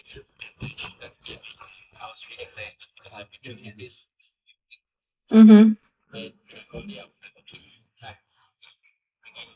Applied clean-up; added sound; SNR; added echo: neural mask model Resemble Enhance denoiser.